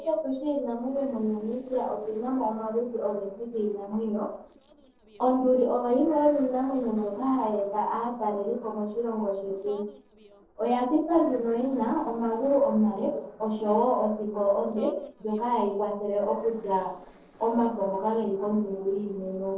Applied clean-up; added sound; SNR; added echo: neural separator model SepFormer DNS4.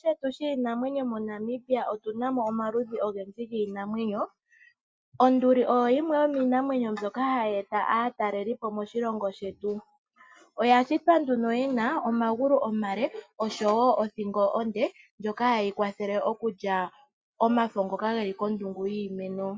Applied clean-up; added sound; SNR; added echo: none; none; none; none.